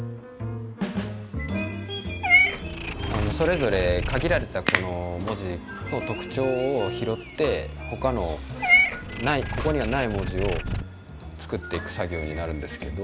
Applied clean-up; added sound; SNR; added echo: none; Meow / Purr + Crack / Crackle; 2 dB; none.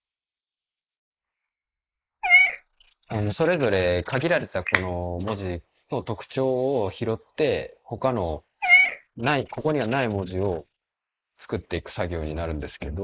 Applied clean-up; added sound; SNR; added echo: neural mask model Resemble Enhance denoiser.